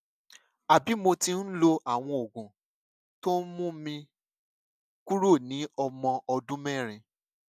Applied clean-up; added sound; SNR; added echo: none; none; none; none.